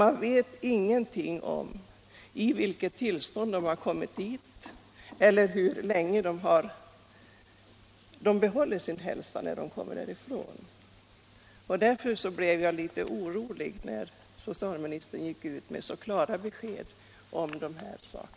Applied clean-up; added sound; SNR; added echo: none; none; none; none.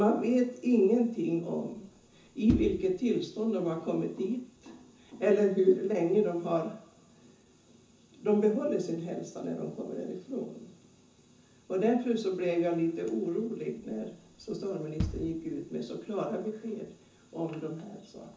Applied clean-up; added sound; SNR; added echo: none; Bass drum; 8 dB; reverberation time 0.6 s.